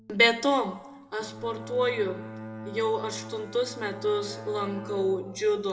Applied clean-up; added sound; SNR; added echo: none; Bowed string instrument; 13 dB; reverberation time 0.4 s.